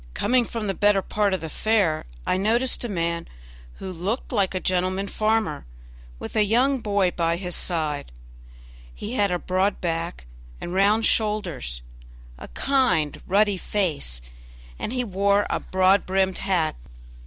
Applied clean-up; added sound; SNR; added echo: none; none; none; none.